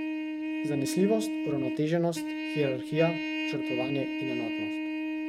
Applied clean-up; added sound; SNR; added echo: neural mask model RNNoise.